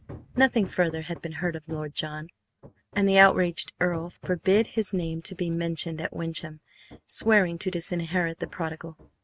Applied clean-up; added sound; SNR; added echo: neural mask model RNNoise.